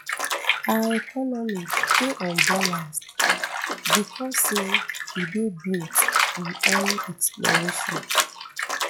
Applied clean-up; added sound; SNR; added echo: classical method log-MMSE.